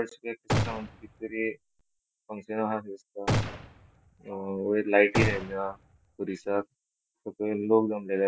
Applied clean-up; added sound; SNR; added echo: none; Gunshot, gunfire; 3 dB; none.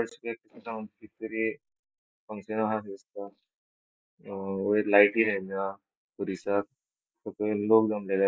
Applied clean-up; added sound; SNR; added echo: neural mask model Resemble Enhance denoiser.